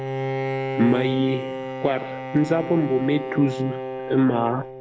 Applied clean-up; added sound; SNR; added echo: none; Bowed string instrument; 6 dB; none.